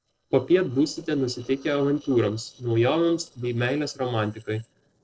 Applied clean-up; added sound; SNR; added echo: neural separator model SepFormer DNS4.